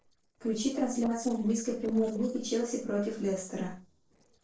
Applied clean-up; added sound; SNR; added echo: neural separator model SepFormer DNS4.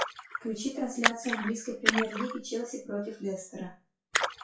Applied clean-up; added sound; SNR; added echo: classical method WPE with log-MMSE.